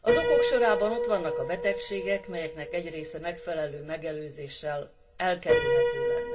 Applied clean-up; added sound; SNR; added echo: none; Piano; -1 dB; reverberation time 0.2 s.